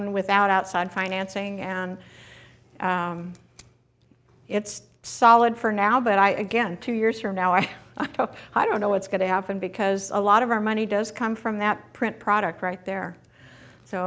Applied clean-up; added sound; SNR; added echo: none; none; none; none.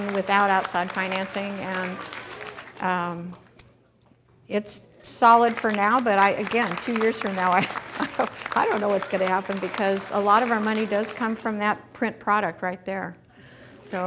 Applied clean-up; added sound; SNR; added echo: none; Applause; 13 dB; none.